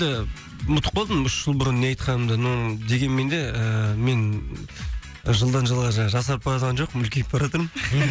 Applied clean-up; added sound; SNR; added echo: none; none; none; none.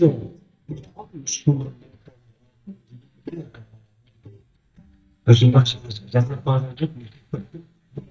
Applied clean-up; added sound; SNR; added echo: neural mask model DeepFilterNet 3.